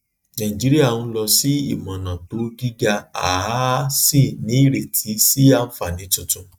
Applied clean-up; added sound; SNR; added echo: neural mask model DeepFilterNet 3.